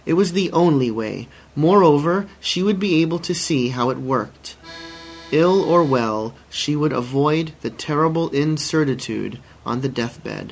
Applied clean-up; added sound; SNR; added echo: none; Accordion; 19 dB; none.